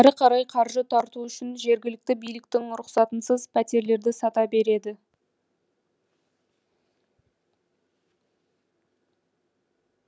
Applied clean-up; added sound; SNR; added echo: none; none; none; none.